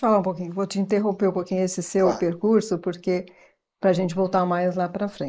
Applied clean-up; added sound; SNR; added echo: neural mask model Resemble Enhance denoiser.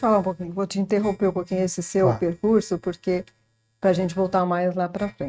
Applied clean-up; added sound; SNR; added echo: neural mask model RNNoise.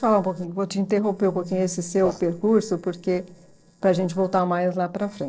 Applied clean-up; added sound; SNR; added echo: neural separator model SepFormer DNS4.